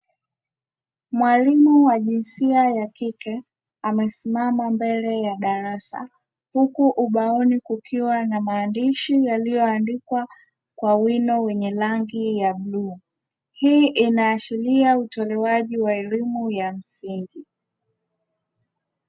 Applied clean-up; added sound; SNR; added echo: none; none; none; none.